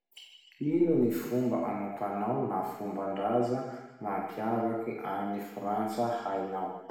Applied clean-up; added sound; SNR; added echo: none; none; none; reverberation time 1.1 s.